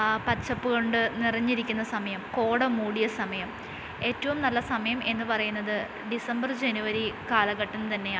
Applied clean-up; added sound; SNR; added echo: none; none; none; none.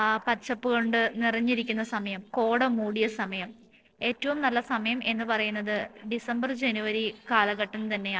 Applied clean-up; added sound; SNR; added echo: neural separator model SepFormer DNS4.